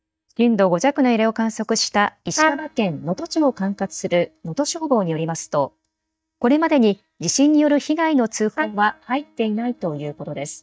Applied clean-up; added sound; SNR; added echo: neural mask model DeepFilterNet 3.